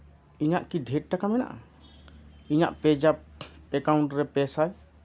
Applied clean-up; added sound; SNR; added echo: none; none; none; none.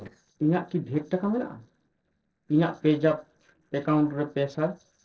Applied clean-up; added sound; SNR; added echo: neural separator model SepFormer DNS4.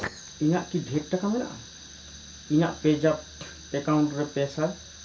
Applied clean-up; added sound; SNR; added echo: none; Fire; 16 dB; reverberation time 0.3 s.